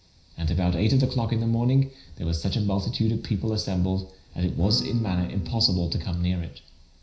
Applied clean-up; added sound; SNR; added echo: none; Acoustic guitar / Strum; 13 dB; reverberation time 0.5 s.